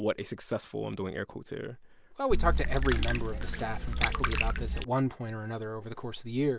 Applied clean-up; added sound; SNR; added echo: none; Water / Liquid; -5 dB; none.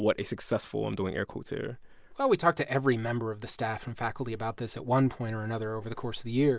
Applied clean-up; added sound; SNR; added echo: none; none; none; none.